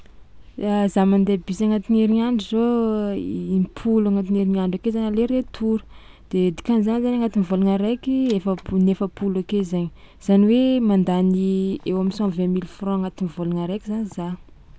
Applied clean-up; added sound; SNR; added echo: none; none; none; none.